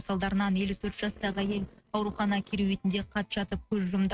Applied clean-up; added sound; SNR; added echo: neural mask model RNNoise.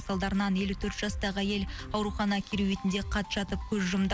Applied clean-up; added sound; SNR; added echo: none; none; none; none.